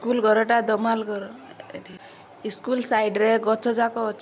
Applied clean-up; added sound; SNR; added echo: none; none; none; none.